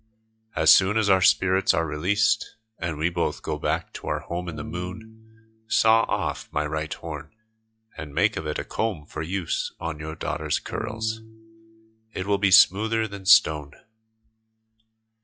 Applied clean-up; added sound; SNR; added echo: classical method log-MMSE.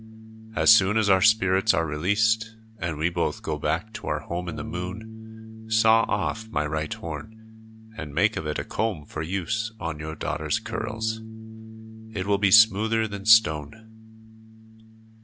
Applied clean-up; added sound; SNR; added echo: none; Bass guitar; 14 dB; none.